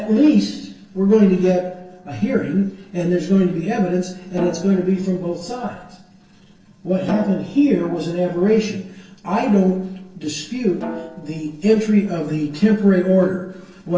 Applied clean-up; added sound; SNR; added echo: neural separator model SepFormer DNS4.